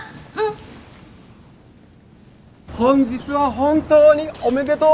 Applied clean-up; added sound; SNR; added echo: none; none; none; none.